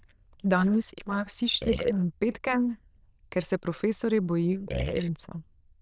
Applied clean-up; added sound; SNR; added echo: neural diffusion model UNIVERSE++.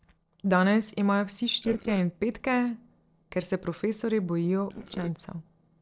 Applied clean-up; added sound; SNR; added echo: neural separator model SepFormer DNS4.